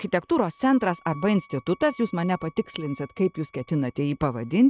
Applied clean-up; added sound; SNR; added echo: neural mask model RNNoise.